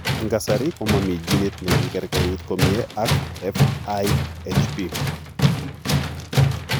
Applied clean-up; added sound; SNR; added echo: none; Tools; -4 dB; none.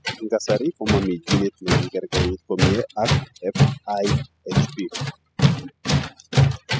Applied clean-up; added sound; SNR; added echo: classical method spectral subtraction.